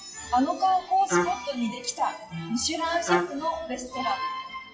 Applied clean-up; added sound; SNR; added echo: classical method WPE with log-MMSE.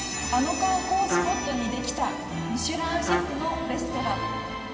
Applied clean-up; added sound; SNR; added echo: none; Trumpet; 4 dB; reverberation time 2.9 s.